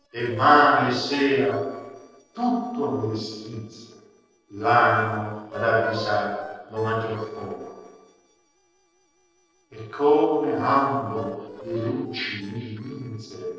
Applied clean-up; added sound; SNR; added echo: neural separator model SepFormer DNS4.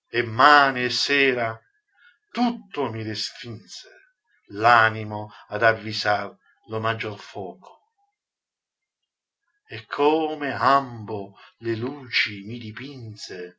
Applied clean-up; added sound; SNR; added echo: none; none; none; none.